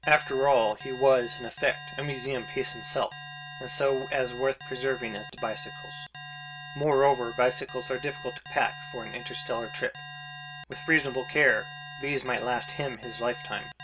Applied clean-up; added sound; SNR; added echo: none; Alarm; 12 dB; reverberation time 0.2 s.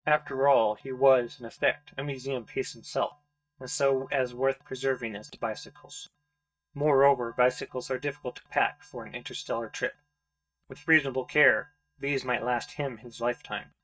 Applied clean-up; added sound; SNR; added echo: neural mask model DeepFilterNet 3.